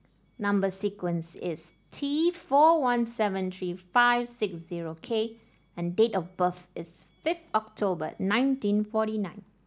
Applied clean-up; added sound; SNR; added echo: none; none; none; none.